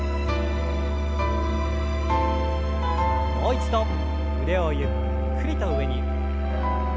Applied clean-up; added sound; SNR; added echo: none; Musical instrument; -4 dB; none.